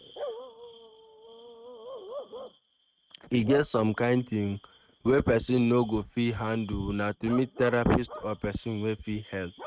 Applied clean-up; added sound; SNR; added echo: neural mask model RNNoise.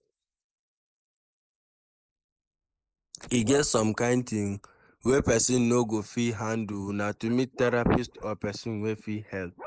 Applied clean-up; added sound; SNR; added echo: neural mask model Resemble Enhance denoiser.